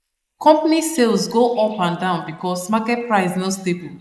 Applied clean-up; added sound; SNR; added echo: neural mask model Resemble Enhance denoiser.